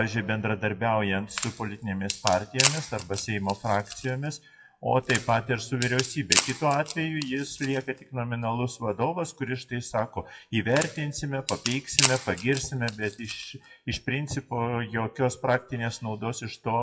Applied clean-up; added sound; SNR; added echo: classical method WPE with log-MMSE.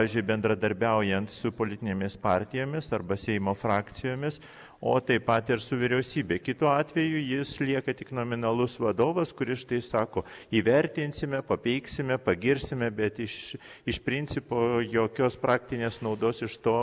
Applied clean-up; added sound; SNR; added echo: none; none; none; none.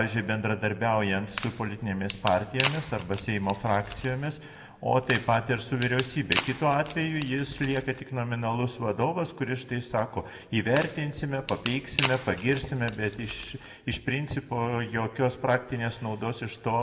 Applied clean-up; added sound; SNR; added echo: none; Wood; 4 dB; reverberation time 1.4 s.